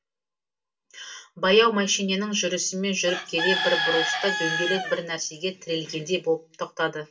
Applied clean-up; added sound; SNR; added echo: none; Bird / Chicken, rooster; 4 dB; reverberation time 0.2 s.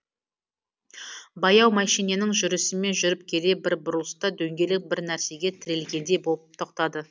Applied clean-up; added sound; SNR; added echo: none; none; none; none.